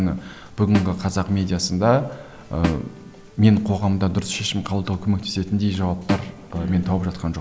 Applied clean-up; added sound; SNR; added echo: none; Snare drum; 11 dB; none.